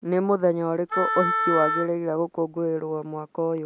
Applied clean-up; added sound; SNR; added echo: none; Wind instrument, woodwind instrument; 2 dB; none.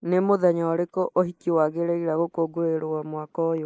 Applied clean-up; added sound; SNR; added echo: neural mask model Resemble Enhance denoiser.